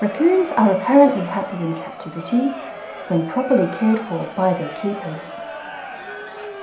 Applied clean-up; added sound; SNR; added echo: none; Crowd; 12 dB; reverberation time 0.5 s.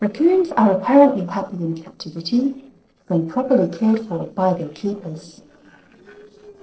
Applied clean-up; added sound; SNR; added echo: neural separator model SepFormer DNS4.